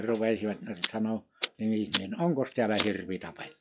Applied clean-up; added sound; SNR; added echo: classical method log-MMSE.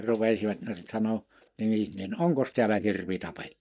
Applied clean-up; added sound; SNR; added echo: neural mask model DeepFilterNet 3.